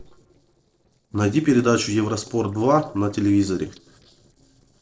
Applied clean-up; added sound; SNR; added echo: neural separator model SepFormer DNS4.